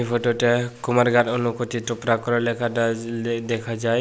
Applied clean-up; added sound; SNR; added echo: none; none; none; none.